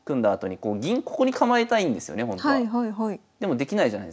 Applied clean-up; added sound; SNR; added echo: none; none; none; none.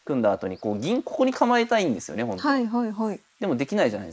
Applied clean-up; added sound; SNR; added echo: neural mask model Resemble Enhance denoiser.